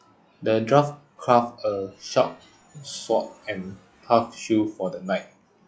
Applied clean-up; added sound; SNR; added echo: classical method log-MMSE.